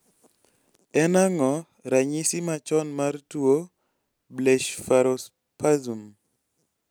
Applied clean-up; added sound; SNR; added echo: none; none; none; none.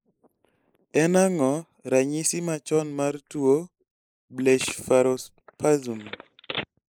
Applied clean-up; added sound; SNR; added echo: neural mask model Resemble Enhance denoiser.